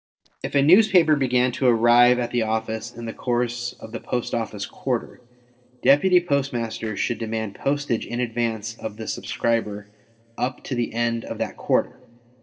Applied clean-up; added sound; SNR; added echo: neural separator model SepFormer DNS4.